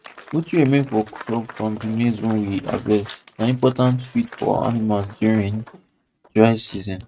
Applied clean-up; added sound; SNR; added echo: neural mask model RNNoise.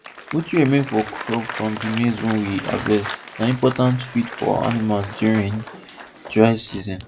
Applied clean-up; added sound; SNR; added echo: none; Applause; 13 dB; none.